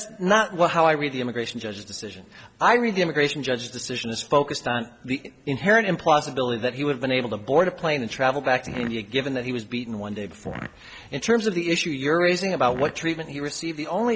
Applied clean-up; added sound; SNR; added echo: none; Fart; 14 dB; none.